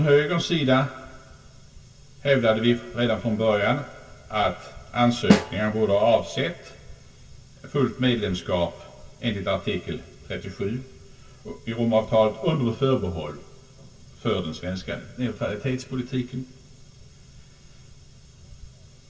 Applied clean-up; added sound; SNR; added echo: none; Snare drum; 0 dB; reverberation time 0.1 s.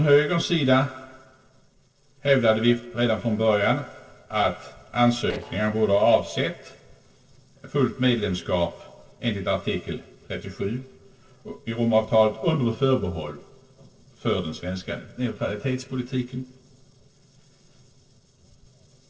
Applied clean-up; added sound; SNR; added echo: neural separator model SepFormer DNS4.